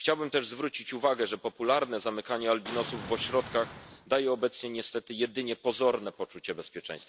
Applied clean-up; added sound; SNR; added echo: none; Boom; 11 dB; none.